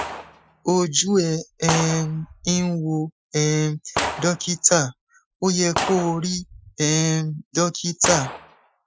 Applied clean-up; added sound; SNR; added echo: classical method Wiener filter.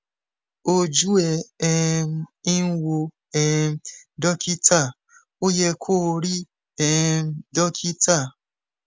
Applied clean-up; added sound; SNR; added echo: none; none; none; none.